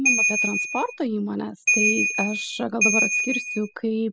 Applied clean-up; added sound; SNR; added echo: classical method spectral subtraction.